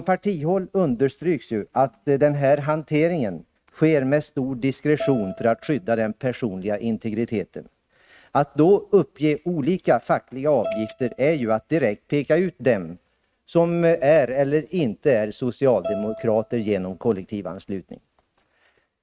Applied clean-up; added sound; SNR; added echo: neural mask model RNNoise.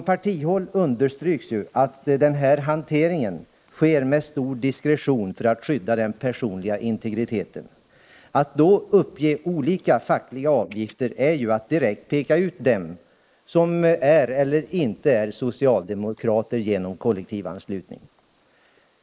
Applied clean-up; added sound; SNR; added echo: neural mask model Resemble Enhance denoiser.